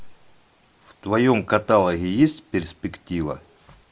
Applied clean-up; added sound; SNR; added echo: none; none; none; none.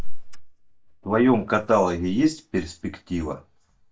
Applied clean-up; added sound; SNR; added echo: neural mask model DeepFilterNet 3.